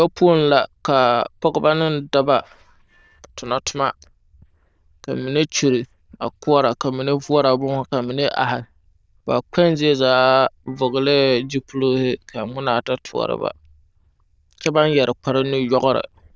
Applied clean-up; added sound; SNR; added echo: neural diffusion model UNIVERSE++.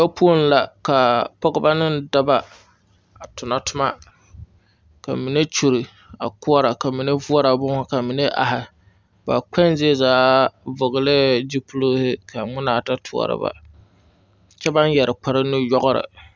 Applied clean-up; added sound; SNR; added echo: none; none; none; none.